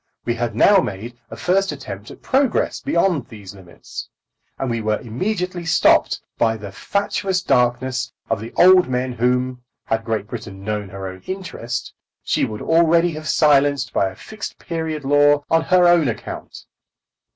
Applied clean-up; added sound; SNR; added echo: none; none; none; none.